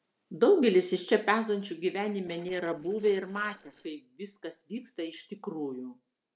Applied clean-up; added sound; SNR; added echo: neural separator model SepFormer DNS4.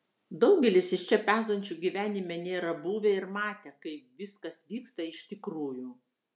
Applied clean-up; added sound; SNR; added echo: none; none; none; none.